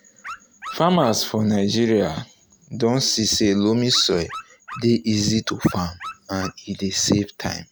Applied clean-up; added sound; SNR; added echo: none; Dog; 16 dB; none.